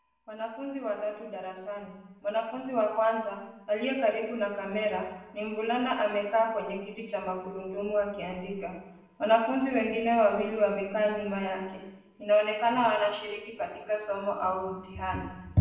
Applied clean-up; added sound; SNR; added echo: none; none; none; reverberation time 0.9 s.